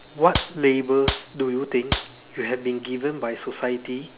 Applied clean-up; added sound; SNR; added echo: none; Clapping; 6 dB; none.